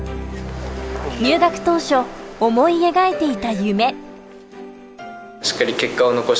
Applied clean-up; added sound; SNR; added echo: none; none; none; none.